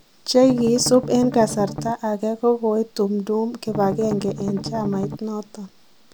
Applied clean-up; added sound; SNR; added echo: none; Strum; 9 dB; none.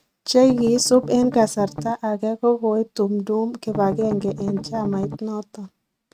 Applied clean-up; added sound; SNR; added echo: neural mask model RNNoise.